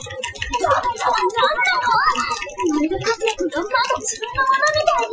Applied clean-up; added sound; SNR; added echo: classical method Wiener filter.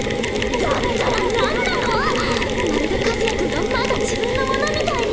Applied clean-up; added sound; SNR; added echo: none; Mechanisms; -3 dB; none.